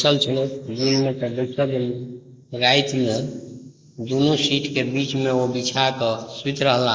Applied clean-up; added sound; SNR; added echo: neural mask model Resemble Enhance denoiser.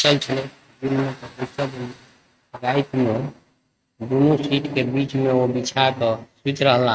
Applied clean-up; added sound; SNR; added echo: neural mask model RNNoise.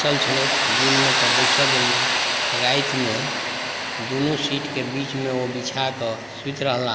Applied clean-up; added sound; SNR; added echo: none; Tools; -2 dB; none.